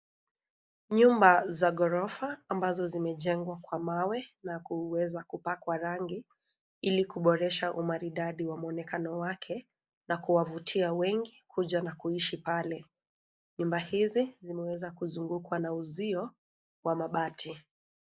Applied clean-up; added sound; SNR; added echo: neural mask model Resemble Enhance denoiser.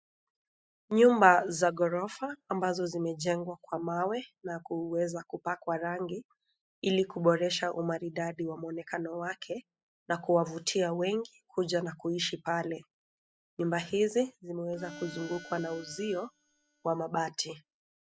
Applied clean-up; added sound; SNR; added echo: classical method spectral subtraction.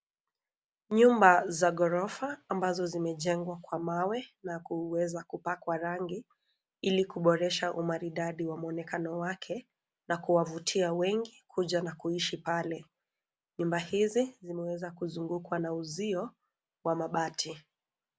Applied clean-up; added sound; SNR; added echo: none; none; none; none.